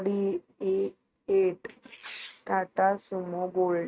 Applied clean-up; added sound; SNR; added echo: neural mask model RNNoise.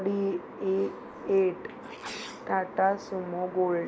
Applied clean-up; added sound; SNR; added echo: none; Sneeze; 18 dB; none.